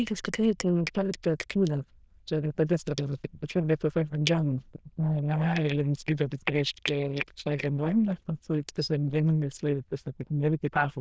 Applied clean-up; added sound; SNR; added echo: neural diffusion model UNIVERSE++.